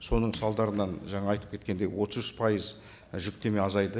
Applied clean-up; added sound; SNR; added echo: none; none; none; none.